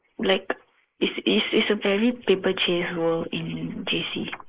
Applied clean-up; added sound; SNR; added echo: neural mask model Resemble Enhance denoiser.